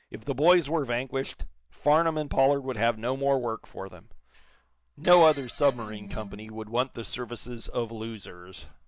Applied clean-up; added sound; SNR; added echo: neural mask model DeepFilterNet 3.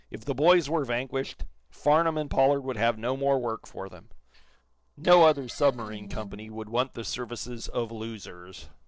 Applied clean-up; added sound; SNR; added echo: neural separator model SepFormer DNS4.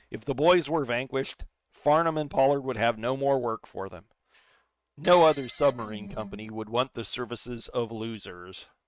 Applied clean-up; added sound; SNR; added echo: neural mask model RNNoise.